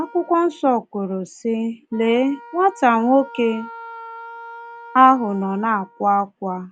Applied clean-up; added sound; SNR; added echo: none; Wind instrument, woodwind instrument; 20 dB; none.